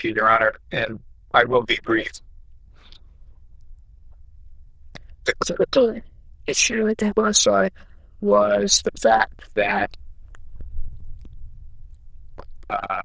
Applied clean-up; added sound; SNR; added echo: neural diffusion model UNIVERSE++.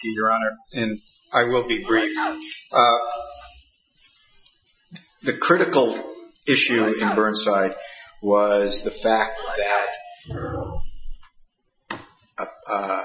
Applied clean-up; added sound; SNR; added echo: classical method Wiener filter.